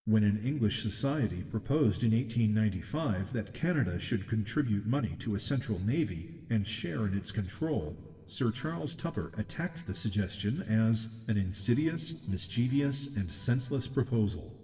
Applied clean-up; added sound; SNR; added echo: neural separator model SepFormer DNS4.